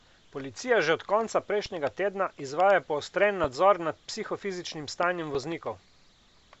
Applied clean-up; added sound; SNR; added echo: none; none; none; none.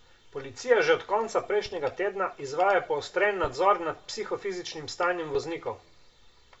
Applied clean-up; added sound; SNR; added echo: none; none; none; reverberation time 0.3 s.